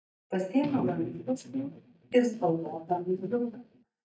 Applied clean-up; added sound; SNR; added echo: neural mask model DeepFilterNet 3.